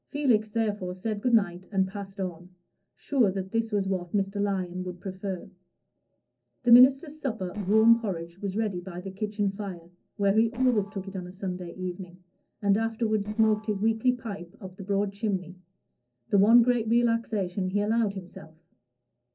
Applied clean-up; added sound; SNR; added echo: neural separator model SepFormer DNS4.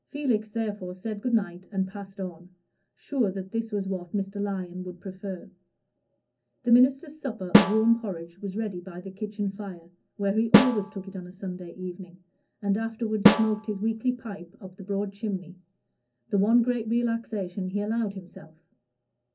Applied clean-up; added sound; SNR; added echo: none; Snare drum; -3 dB; reverberation time 0.3 s.